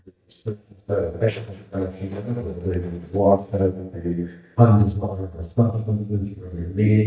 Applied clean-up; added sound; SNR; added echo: neural mask model DeepFilterNet 3.